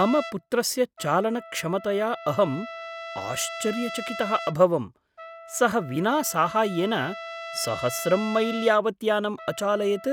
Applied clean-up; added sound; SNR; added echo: none; Trumpet; 12 dB; none.